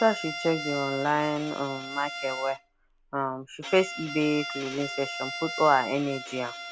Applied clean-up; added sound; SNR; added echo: none; Bowed string instrument; 9 dB; none.